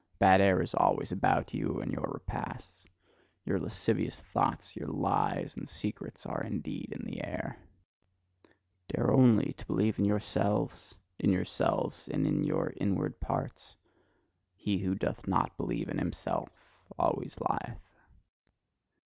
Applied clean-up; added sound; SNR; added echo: none; none; none; none.